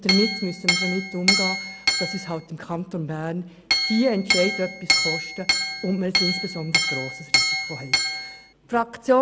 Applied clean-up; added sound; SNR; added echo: none; Chink, clink; -2 dB; none.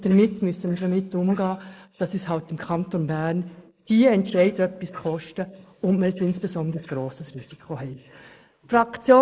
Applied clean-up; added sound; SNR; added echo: neural mask model Resemble Enhance denoiser.